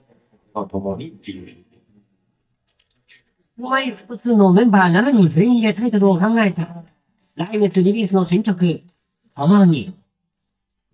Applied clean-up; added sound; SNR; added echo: neural mask model DeepFilterNet 3.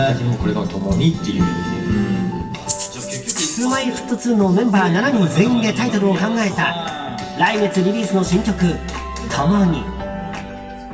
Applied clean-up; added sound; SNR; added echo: none; Rattle (instrument); 9 dB; reverberation time 2.2 s.